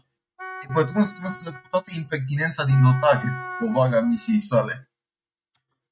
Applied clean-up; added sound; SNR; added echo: neural mask model RNNoise.